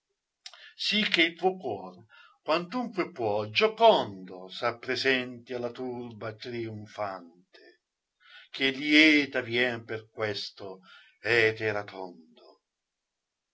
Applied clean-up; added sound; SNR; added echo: none; none; none; none.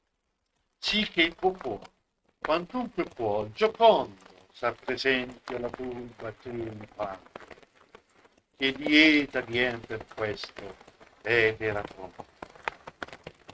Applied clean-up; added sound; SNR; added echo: neural mask model RNNoise.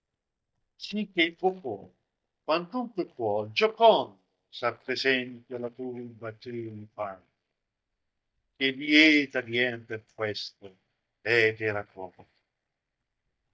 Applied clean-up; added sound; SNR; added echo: neural mask model DeepFilterNet 3.